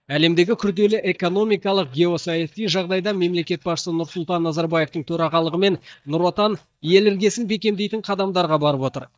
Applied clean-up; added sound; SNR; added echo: neural mask model DeepFilterNet 3.